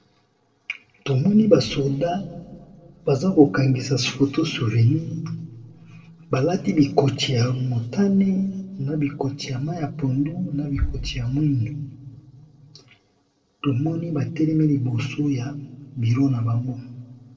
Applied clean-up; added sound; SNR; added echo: neural separator model SepFormer DNS4.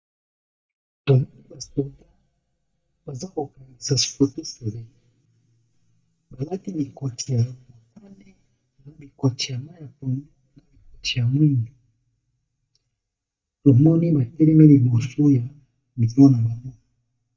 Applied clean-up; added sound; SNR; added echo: neural mask model DeepFilterNet 3.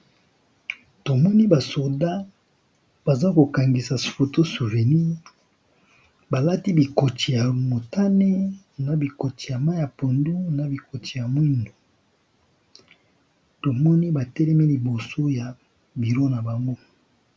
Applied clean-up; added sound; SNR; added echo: none; none; none; none.